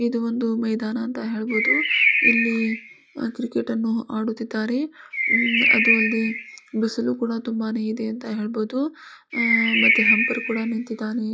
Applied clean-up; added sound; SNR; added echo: classical method log-MMSE.